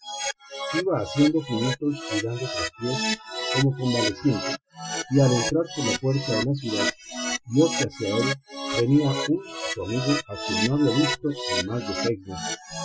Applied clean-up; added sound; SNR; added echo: classical method Wiener filter.